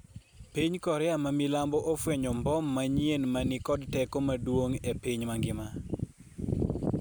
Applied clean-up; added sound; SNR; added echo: none; none; none; none.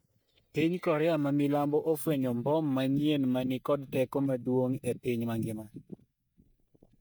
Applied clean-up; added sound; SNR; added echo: neural mask model DeepFilterNet 3.